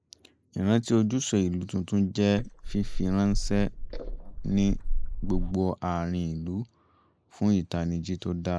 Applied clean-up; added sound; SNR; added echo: neural mask model Resemble Enhance denoiser.